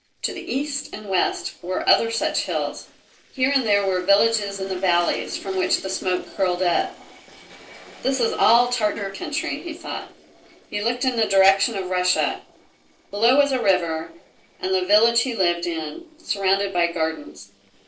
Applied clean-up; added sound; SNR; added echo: neural separator model SepFormer DNS4.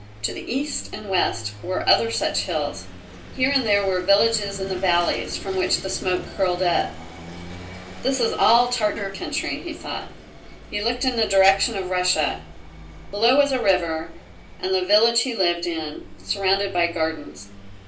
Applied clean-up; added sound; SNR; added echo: none; Engine / Vehicle; 15 dB; reverberation time 0.3 s.